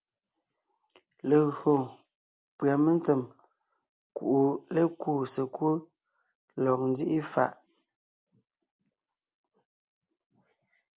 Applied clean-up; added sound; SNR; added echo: none; none; none; none.